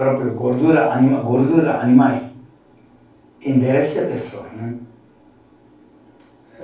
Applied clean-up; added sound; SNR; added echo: none; none; none; reverberation time 0.3 s.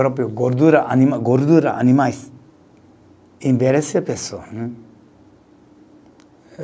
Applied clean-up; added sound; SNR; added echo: none; none; none; none.